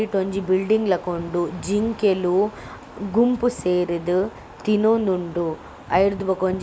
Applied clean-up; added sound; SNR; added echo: none; none; none; none.